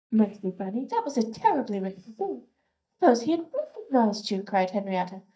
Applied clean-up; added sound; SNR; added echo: neural mask model DeepFilterNet 3.